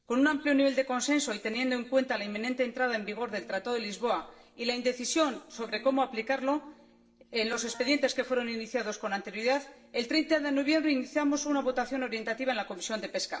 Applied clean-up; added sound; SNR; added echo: neural separator model SepFormer DNS4.